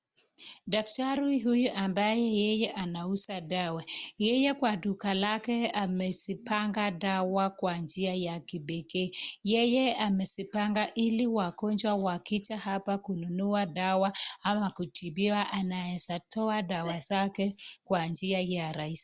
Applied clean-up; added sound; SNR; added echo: none; none; none; none.